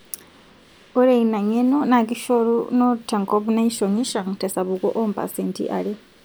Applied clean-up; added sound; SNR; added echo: none; none; none; none.